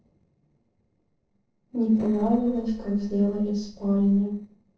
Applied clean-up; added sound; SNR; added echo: neural separator model SepFormer DNS4.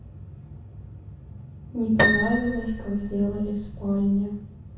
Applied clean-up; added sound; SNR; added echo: none; Piano; 1 dB; reverberation time 0.6 s.